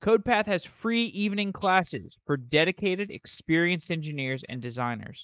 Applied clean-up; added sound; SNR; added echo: neural mask model Resemble Enhance denoiser.